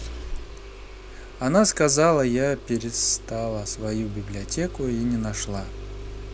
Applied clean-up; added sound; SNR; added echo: none; Engine starting; 11 dB; none.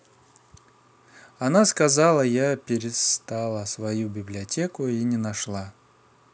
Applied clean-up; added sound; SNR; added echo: none; none; none; none.